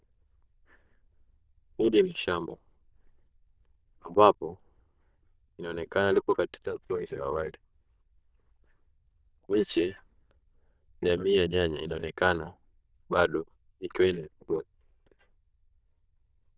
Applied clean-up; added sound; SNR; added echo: neural diffusion model UNIVERSE++.